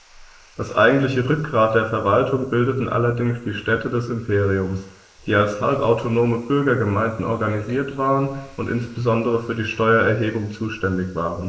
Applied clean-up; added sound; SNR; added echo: neural mask model Resemble Enhance denoiser.